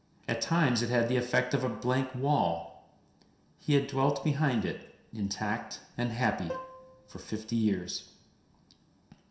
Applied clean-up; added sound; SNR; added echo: none; Plucked string instrument; 14 dB; reverberation time 0.7 s.